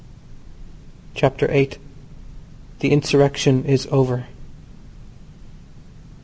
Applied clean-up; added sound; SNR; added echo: none; none; none; none.